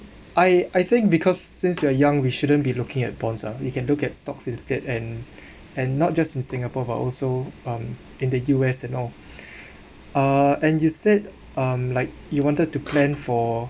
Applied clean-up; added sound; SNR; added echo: none; none; none; none.